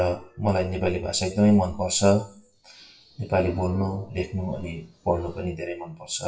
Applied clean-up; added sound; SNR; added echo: classical method WPE with log-MMSE.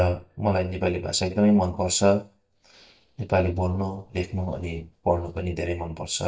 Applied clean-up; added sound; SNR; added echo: neural mask model DeepFilterNet 3.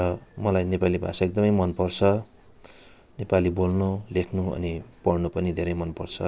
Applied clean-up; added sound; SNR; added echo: none; none; none; none.